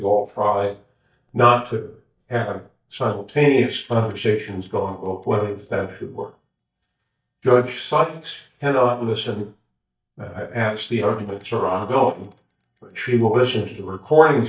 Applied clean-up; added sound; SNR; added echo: neural mask model DeepFilterNet 3.